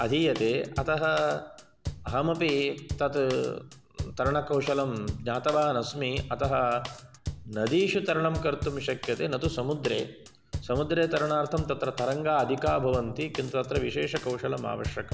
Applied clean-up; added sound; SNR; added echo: none; Drum kit; 11 dB; none.